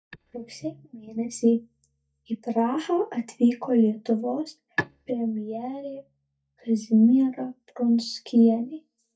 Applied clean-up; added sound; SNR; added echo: neural mask model DeepFilterNet 3.